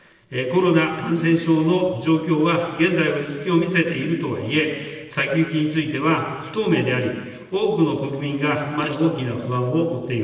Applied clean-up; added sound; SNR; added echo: neural separator model SepFormer DNS4.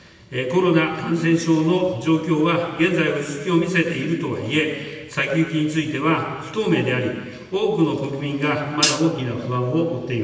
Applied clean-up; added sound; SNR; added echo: none; Hi-hat; 4 dB; reverberation time 1.4 s.